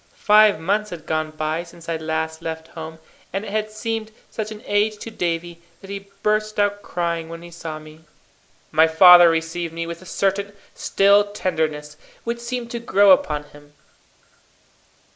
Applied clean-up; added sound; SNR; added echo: none; none; none; none.